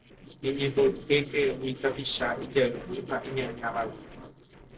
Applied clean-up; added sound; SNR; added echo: neural separator model SepFormer DNS4.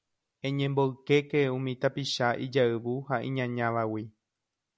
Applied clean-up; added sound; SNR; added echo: none; none; none; none.